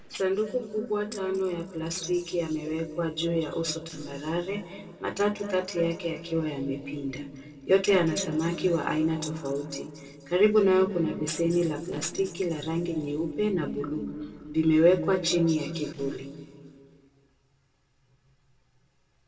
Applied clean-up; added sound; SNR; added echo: neural separator model SepFormer DNS4.